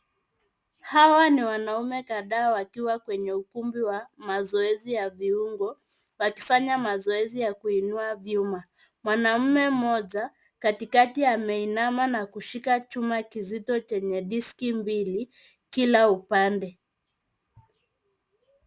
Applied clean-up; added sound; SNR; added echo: none; none; none; none.